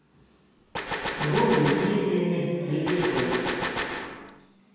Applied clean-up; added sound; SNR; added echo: none; Gunshot, gunfire; 5 dB; reverberation time 2.1 s.